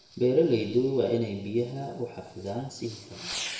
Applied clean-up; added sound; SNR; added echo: none; Fireworks; 15 dB; reverberation time 1.0 s.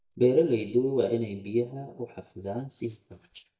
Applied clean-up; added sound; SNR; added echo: neural mask model DeepFilterNet 3.